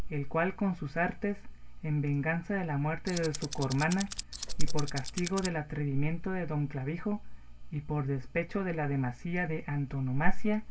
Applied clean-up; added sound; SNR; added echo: none; Tools; 12 dB; reverberation time 0.2 s.